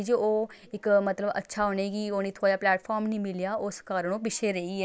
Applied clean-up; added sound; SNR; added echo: none; none; none; none.